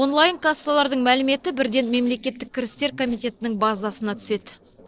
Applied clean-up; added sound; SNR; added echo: neural separator model SepFormer DNS4.